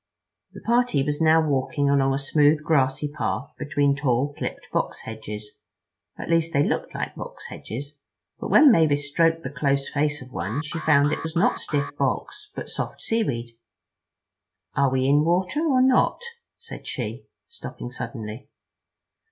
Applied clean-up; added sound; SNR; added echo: none; Alarm; 12 dB; none.